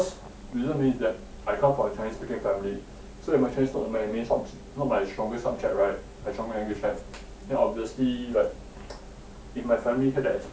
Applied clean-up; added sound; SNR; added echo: none; none; none; none.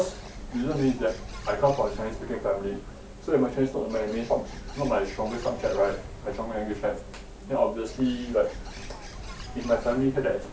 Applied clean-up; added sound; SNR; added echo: none; Bird; 13 dB; none.